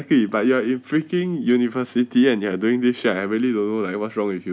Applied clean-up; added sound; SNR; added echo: none; none; none; none.